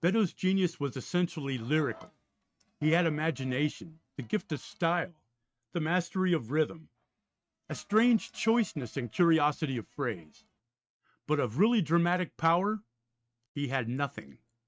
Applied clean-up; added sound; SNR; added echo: neural mask model RNNoise.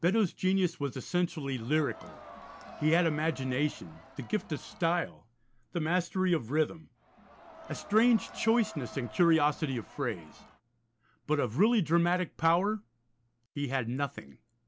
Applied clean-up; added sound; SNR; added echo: none; Crowd; 18 dB; none.